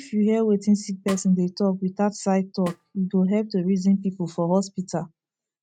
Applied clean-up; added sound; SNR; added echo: neural mask model RNNoise.